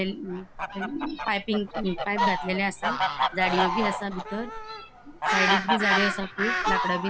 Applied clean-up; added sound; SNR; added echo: none; Fowl; -1 dB; none.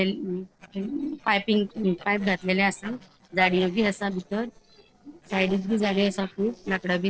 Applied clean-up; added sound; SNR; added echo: neural separator model SepFormer DNS4.